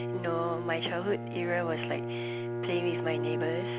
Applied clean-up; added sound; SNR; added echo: none; Bowed string instrument; 0 dB; none.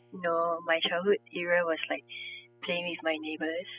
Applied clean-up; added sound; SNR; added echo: classical method spectral subtraction.